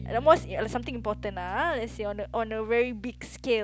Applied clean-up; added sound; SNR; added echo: none; Bass guitar; 14 dB; none.